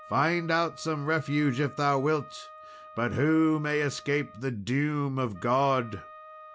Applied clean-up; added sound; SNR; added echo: none; Wind instrument, woodwind instrument; 20 dB; none.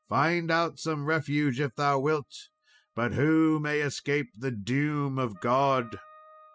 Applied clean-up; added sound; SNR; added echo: classical method spectral subtraction.